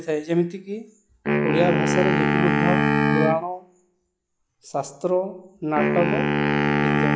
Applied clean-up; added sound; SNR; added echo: classical method log-MMSE.